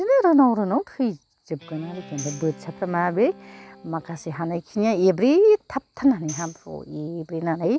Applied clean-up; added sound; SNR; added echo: none; Guitar + Tambourine; 20 dB; none.